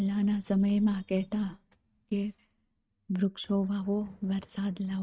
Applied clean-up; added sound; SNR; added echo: neural mask model RNNoise.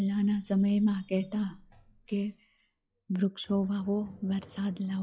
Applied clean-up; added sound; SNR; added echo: classical method log-MMSE.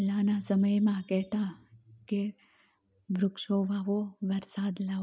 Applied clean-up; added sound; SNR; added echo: none; none; none; none.